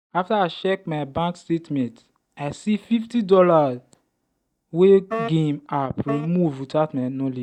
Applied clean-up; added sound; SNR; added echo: neural mask model DeepFilterNet 3.